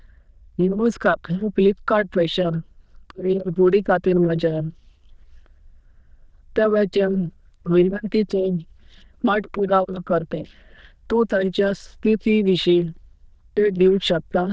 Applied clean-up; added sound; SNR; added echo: neural diffusion model UNIVERSE++.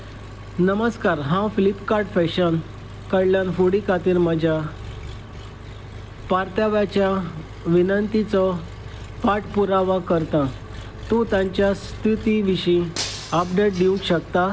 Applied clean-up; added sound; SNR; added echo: none; Engine + Shatter; 14 dB; none.